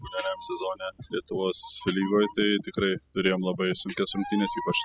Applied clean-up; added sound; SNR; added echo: classical method spectral subtraction.